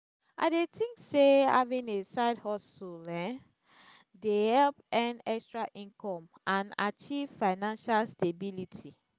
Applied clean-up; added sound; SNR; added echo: none; none; none; none.